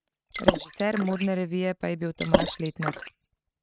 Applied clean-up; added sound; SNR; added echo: neural mask model RNNoise.